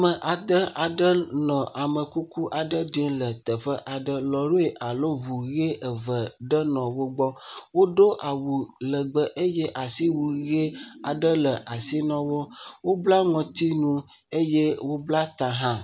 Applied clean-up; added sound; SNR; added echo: none; none; none; none.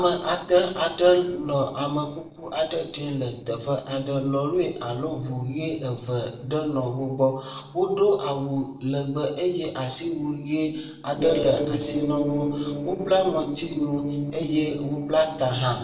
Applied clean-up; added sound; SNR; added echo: neural separator model SepFormer DNS4.